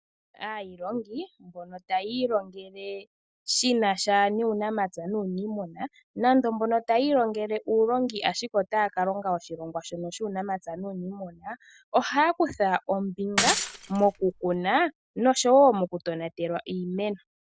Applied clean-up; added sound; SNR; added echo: none; Shatter / Crushing; 3 dB; none.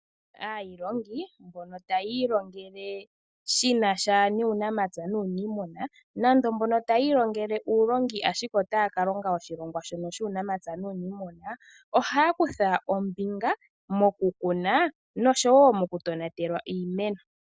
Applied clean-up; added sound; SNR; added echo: none; none; none; none.